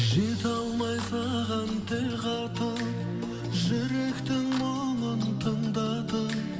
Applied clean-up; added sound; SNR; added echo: none; none; none; reverberation time 0.5 s.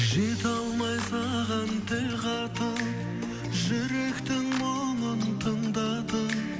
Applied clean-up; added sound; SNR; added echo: none; none; none; none.